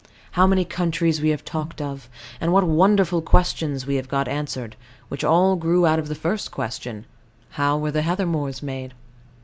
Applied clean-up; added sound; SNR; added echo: none; none; none; none.